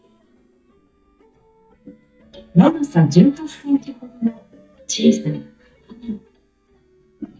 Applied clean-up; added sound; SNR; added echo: neural mask model DeepFilterNet 3.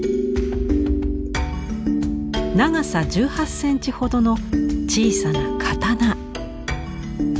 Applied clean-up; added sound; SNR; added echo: none; none; none; none.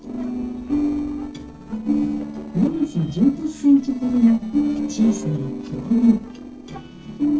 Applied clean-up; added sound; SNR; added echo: neural separator model SepFormer DNS4.